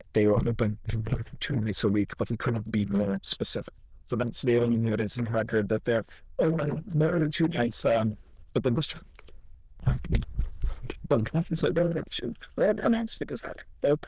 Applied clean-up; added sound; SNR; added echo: neural diffusion model UNIVERSE++.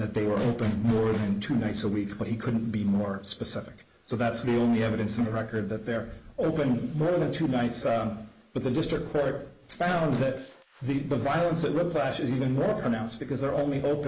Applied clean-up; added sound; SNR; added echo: neural mask model Resemble Enhance denoiser.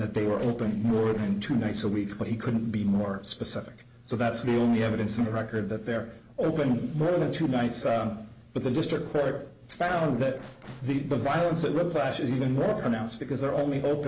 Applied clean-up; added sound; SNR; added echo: neural separator model SepFormer DNS4.